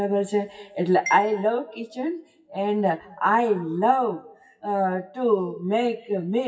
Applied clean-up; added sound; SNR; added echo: classical method WPE with log-MMSE.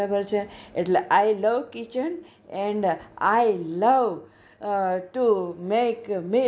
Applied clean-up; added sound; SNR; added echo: none; none; none; none.